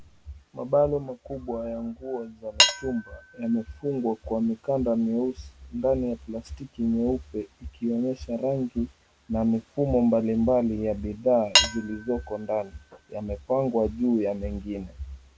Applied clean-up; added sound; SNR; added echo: none; Cutlery, silverware / Dishes, pots, and pans; 2 dB; none.